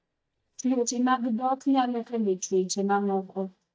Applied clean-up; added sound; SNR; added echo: neural mask model DeepFilterNet 3.